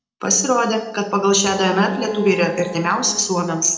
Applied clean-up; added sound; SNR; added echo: none; Bowed string instrument; 14 dB; reverberation time 0.7 s.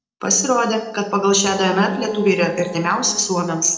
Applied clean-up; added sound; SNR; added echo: neural separator model SepFormer DNS4.